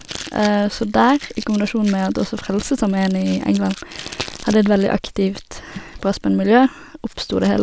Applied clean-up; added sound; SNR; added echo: none; Packing tape, duct tape; 18 dB; none.